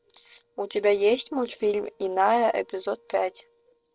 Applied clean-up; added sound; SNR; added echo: neural separator model SepFormer DNS4.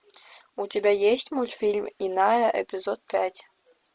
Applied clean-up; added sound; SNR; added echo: none; none; none; none.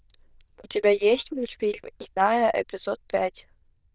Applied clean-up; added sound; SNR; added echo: neural diffusion model UNIVERSE++.